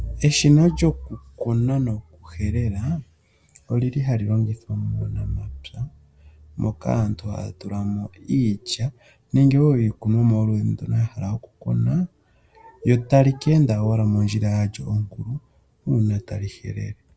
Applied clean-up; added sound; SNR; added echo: none; none; none; none.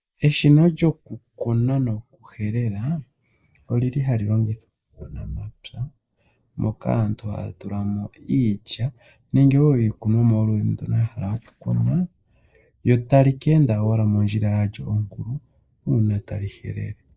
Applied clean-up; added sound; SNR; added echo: neural mask model Resemble Enhance denoiser.